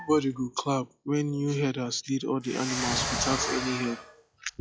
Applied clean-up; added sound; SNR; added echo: classical method log-MMSE.